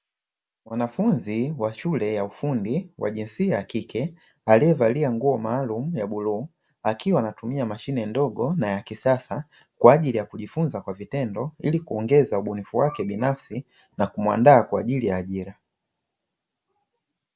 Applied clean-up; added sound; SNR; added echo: none; none; none; none.